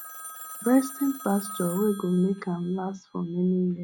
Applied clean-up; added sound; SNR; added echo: none; Telephone; 15 dB; none.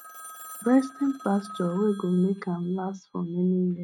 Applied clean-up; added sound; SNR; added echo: neural mask model RNNoise.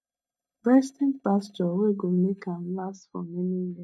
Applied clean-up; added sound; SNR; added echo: neural mask model DeepFilterNet 3.